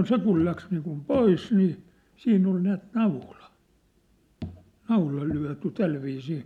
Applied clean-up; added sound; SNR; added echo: none; none; none; none.